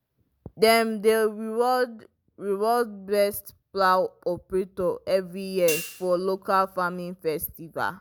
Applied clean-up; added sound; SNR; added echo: none; Hi-hat; 12 dB; none.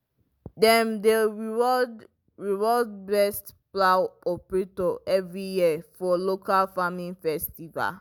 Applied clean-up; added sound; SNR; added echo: none; none; none; none.